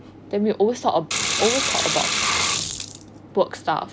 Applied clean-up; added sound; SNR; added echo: none; Sink (filling or washing) / Water; -1 dB; none.